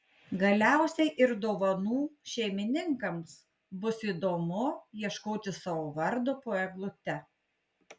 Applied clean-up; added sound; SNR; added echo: none; none; none; none.